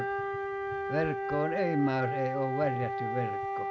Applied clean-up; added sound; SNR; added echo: none; Wind instrument, woodwind instrument; 1 dB; none.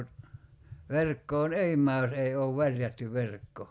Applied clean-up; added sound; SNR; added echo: none; none; none; none.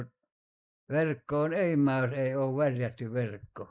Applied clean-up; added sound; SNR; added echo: neural mask model Resemble Enhance denoiser.